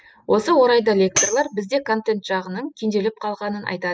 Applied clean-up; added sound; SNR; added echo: classical method spectral subtraction.